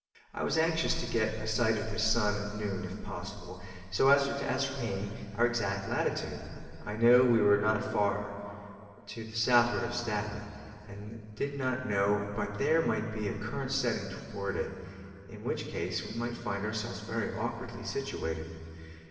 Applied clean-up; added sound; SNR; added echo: none; none; none; reverberation time 2.7 s.